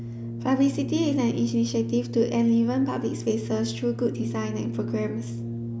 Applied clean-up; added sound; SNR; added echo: none; Brass instrument; 7 dB; none.